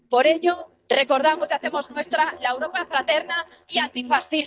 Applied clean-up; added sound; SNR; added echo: neural mask model DeepFilterNet 3.